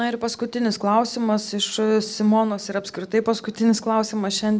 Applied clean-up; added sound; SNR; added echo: none; none; none; none.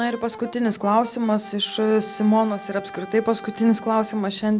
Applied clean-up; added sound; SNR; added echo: none; Brass instrument; 18 dB; none.